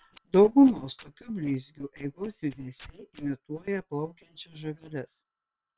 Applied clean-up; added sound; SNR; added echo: neural separator model SepFormer WHAM!.